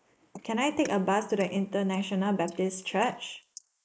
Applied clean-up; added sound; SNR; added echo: neural mask model Resemble Enhance denoiser.